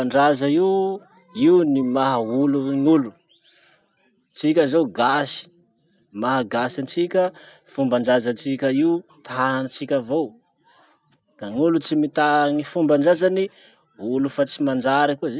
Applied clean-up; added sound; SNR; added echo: none; none; none; none.